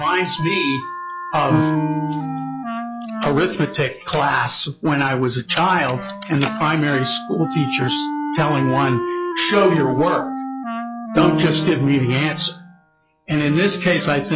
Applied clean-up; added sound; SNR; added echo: classical method log-MMSE.